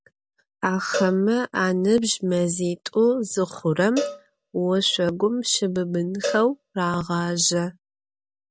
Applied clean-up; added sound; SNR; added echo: none; Cowbell; 12 dB; none.